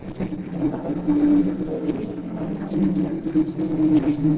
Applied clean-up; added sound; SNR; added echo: neural separator model SepFormer DNS4.